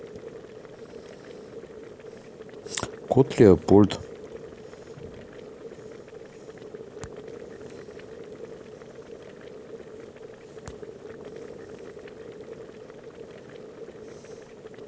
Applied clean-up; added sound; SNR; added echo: none; Boiling; 13 dB; none.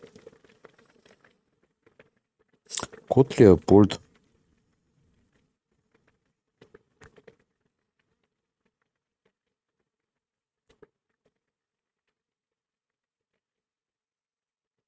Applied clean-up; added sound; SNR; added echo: neural mask model RNNoise.